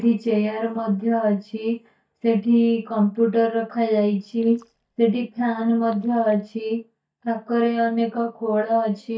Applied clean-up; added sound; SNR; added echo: neural mask model DeepFilterNet 3.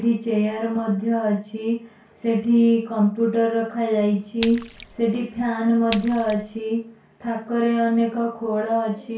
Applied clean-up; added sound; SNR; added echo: none; Splash, splatter; 10 dB; reverberation time 0.2 s.